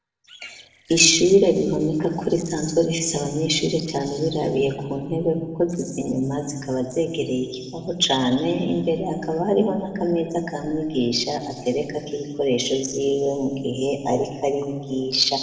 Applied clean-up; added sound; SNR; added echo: neural separator model SepFormer DNS4.